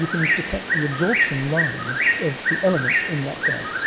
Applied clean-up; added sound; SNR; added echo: none; Bird; -2 dB; none.